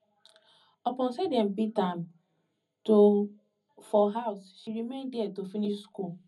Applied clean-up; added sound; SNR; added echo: none; none; none; reverberation time 0.4 s.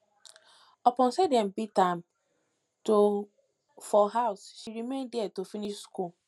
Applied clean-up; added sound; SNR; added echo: none; none; none; none.